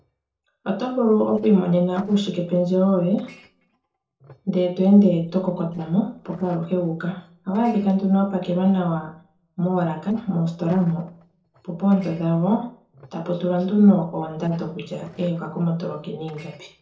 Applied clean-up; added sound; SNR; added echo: neural separator model SepFormer DNS4.